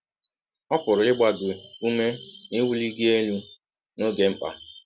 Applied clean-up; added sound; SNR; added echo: none; none; none; none.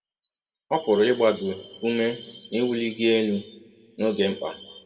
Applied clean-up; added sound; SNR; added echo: none; none; none; reverberation time 0.9 s.